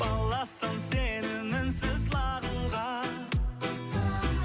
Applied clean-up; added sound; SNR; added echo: none; none; none; none.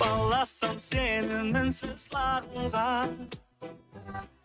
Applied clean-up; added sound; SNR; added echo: neural mask model RNNoise.